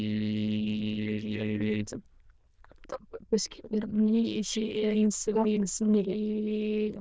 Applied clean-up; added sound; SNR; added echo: neural diffusion model UNIVERSE++.